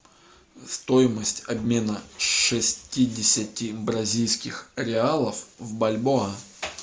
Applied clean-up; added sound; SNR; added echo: none; none; none; none.